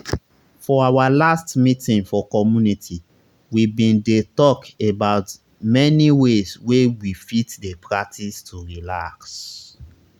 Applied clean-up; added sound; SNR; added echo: none; none; none; none.